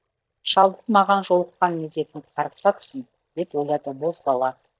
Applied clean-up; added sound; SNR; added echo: neural mask model DeepFilterNet 3.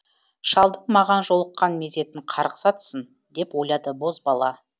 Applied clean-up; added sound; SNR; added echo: none; none; none; none.